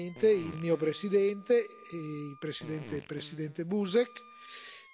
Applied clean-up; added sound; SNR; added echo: none; Fart + Wind instrument, woodwind instrument; 19 dB; none.